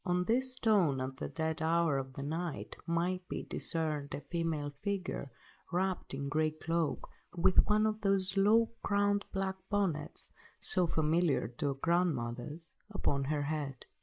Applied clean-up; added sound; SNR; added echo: neural mask model Resemble Enhance denoiser.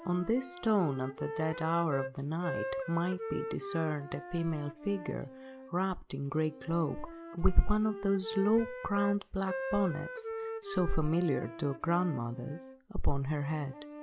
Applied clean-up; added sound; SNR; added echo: none; Wind instrument, woodwind instrument; 11 dB; none.